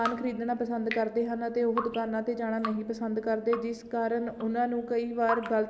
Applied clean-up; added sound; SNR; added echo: none; Drip; 11 dB; none.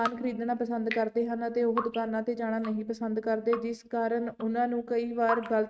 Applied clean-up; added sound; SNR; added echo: neural mask model RNNoise.